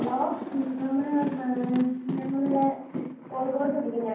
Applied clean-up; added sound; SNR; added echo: none; Thunder; 10 dB; reverberation time 0.9 s.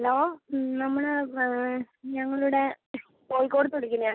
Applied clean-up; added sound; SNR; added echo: none; none; none; none.